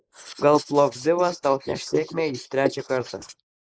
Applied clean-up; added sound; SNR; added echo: neural mask model Resemble Enhance denoiser.